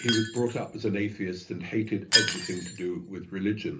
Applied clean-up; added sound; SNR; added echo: none; Shatter; 2 dB; reverberation time 0.3 s.